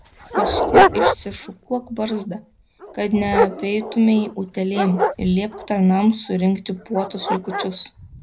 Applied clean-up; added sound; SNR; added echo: none; Dog; 2 dB; reverberation time 0.3 s.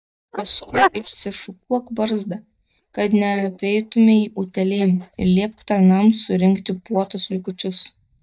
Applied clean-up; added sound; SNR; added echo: neural mask model DeepFilterNet 3.